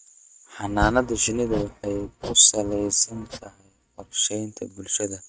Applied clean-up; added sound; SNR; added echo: neural mask model RNNoise.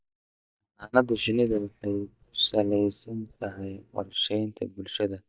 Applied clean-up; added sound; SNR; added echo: neural mask model DeepFilterNet 3.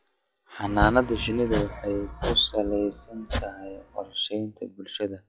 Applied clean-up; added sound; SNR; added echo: classical method log-MMSE.